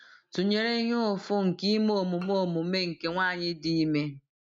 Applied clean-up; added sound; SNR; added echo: neural mask model RNNoise.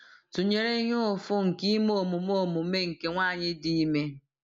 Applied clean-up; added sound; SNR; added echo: none; none; none; none.